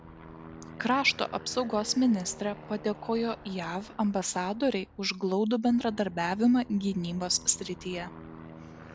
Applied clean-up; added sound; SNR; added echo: none; Aircraft; 18 dB; none.